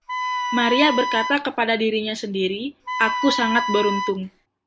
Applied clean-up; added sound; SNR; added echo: none; Wind instrument, woodwind instrument; 3 dB; none.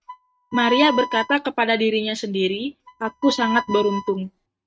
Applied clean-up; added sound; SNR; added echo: neural mask model RNNoise.